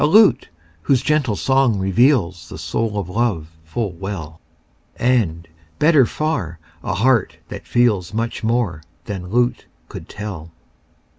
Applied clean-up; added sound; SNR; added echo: none; none; none; none.